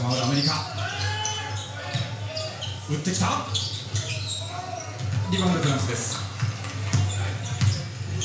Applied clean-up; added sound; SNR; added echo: none; none; none; reverberation time 0.5 s.